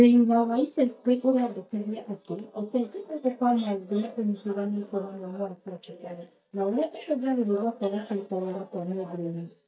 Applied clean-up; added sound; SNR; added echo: neural mask model DeepFilterNet 3.